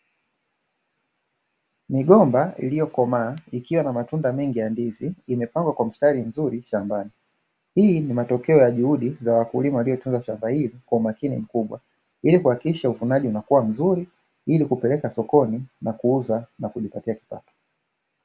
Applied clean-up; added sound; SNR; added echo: none; none; none; none.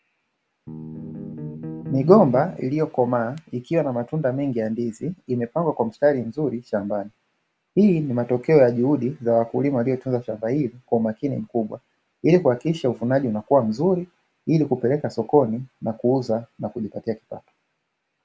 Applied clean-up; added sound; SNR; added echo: none; Bass guitar; 10 dB; none.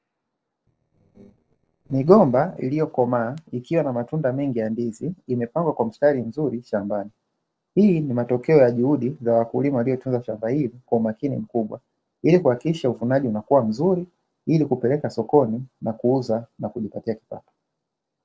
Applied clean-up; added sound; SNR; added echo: neural separator model SepFormer DNS4.